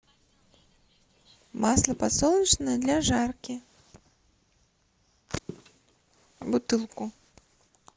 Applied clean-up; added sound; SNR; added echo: none; Walk, footsteps; 20 dB; none.